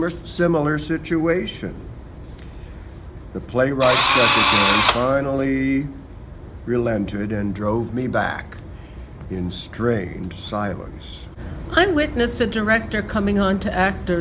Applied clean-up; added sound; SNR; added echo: none; Engine / Drill; -4 dB; none.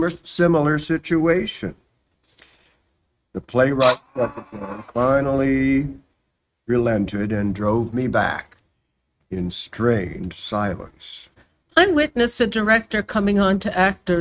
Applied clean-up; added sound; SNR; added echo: neural mask model RNNoise.